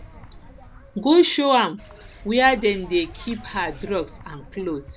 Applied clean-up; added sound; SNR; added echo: none; Bird; 19 dB; none.